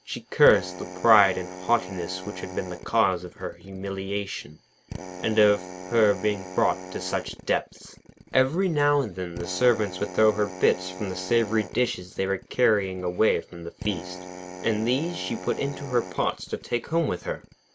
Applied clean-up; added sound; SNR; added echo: none; Drill; 14 dB; none.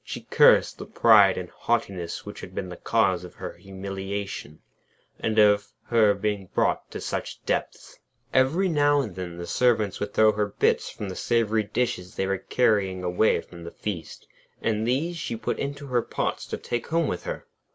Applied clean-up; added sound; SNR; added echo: none; none; none; none.